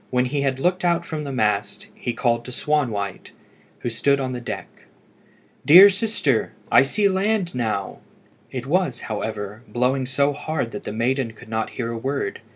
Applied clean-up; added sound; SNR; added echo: none; none; none; none.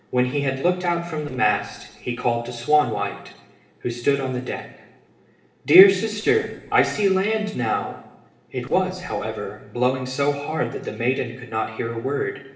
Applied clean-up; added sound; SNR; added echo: neural separator model SepFormer DNS4.